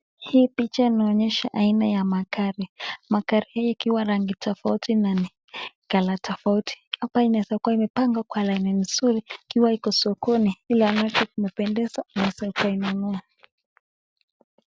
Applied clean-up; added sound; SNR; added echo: none; none; none; none.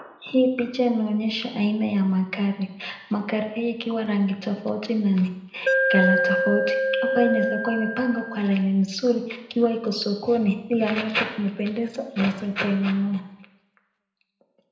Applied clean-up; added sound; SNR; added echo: none; Alarm; 0 dB; reverberation time 0.7 s.